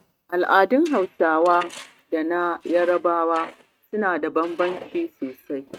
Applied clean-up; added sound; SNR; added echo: neural mask model RNNoise.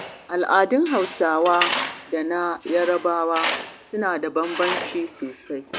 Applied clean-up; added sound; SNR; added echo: none; Tools; 8 dB; none.